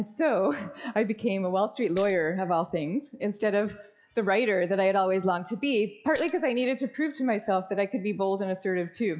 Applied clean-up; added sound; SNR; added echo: classical method log-MMSE.